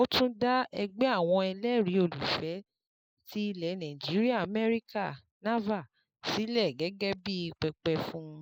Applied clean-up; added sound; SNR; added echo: neural mask model Resemble Enhance denoiser.